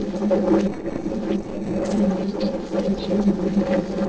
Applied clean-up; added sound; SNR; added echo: neural separator model SepFormer DNS4.